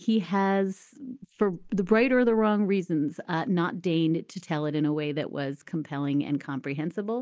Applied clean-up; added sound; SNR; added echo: neural mask model Resemble Enhance denoiser.